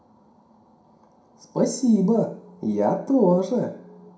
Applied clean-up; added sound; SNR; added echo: none; none; none; reverberation time 0.5 s.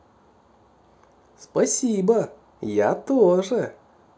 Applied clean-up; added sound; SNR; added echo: none; none; none; none.